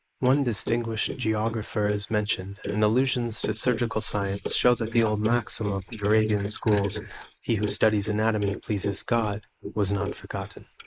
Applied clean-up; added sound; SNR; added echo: neural mask model Resemble Enhance denoiser.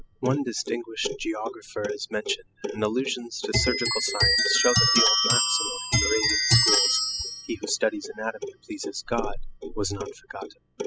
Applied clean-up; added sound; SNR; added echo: classical method spectral subtraction.